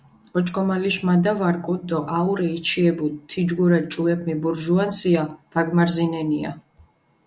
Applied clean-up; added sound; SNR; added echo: none; none; none; none.